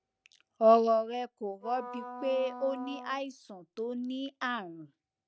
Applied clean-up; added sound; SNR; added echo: none; Wind instrument, woodwind instrument; 13 dB; none.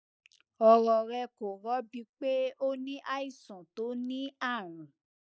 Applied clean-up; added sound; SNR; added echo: neural mask model Resemble Enhance denoiser.